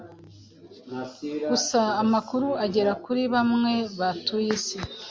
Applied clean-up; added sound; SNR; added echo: none; none; none; none.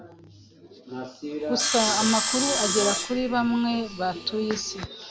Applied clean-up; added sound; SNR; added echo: none; Sawing; 2 dB; none.